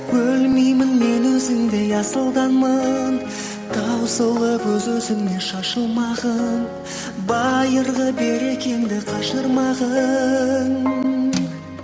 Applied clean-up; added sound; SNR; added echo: none; none; none; none.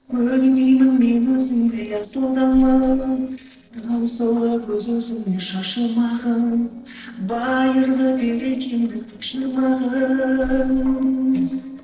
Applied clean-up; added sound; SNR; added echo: neural separator model SepFormer DNS4.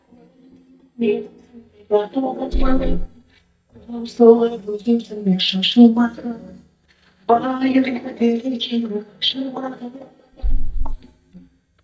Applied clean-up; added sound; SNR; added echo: neural mask model DeepFilterNet 3.